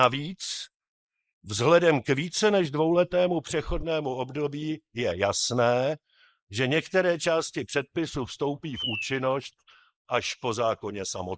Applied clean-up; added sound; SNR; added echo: neural mask model Resemble Enhance denoiser.